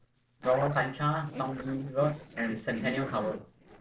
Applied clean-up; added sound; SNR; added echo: neural separator model SepFormer DNS4.